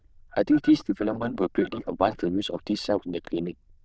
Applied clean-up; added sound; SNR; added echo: neural diffusion model UNIVERSE++.